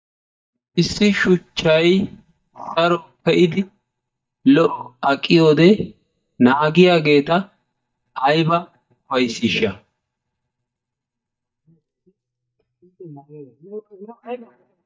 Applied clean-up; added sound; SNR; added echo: neural mask model DeepFilterNet 3.